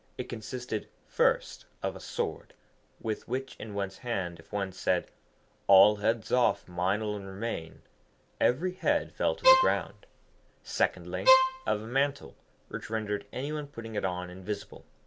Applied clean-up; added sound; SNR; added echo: none; Bowed string instrument; -4 dB; none.